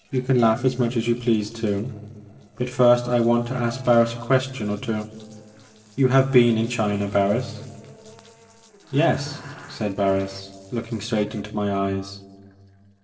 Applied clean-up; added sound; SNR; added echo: neural separator model SepFormer DNS4.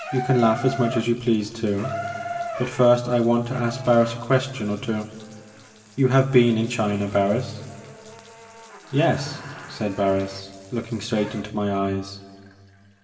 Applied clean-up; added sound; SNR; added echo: none; Bathtub (filling or washing) / Water tap, faucet; 14 dB; reverberation time 2.0 s.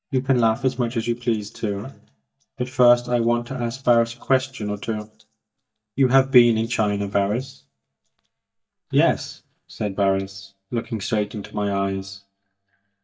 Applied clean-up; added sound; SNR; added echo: neural mask model DeepFilterNet 3.